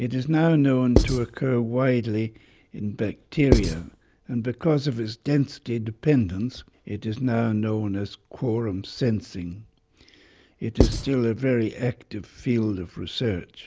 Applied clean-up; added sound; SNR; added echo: none; Writing; -2 dB; none.